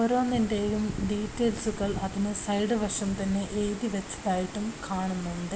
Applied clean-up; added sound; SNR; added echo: none; none; none; none.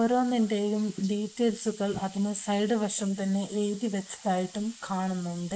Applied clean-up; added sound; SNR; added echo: neural mask model Resemble Enhance denoiser.